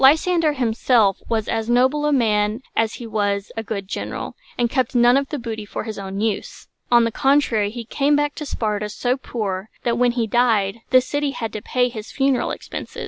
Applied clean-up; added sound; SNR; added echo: none; none; none; none.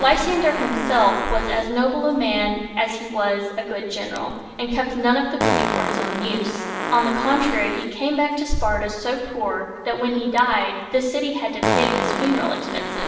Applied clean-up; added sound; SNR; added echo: none; Fart; 6 dB; reverberation time 1.1 s.